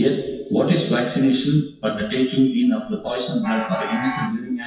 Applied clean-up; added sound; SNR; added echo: classical method WPE with log-MMSE.